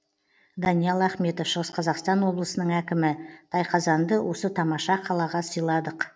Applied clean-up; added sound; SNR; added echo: none; none; none; none.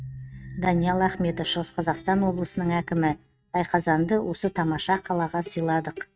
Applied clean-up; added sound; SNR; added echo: neural mask model RNNoise.